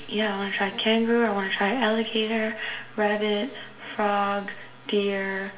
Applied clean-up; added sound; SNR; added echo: none; none; none; reverberation time 0.5 s.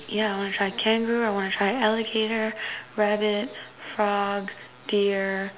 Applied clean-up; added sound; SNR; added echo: none; none; none; none.